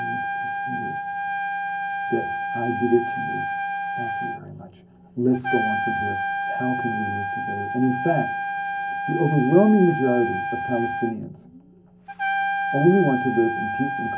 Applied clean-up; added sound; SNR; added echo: none; Trumpet; 2 dB; reverberation time 0.3 s.